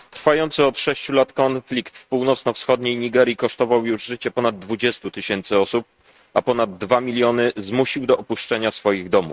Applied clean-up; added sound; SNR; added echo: neural mask model RNNoise.